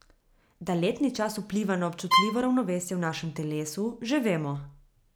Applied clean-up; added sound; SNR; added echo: none; Bowed string instrument; 0 dB; none.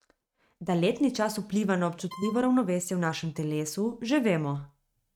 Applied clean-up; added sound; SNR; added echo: neural mask model RNNoise.